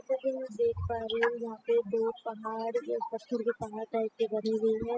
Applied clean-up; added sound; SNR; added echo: classical method spectral subtraction.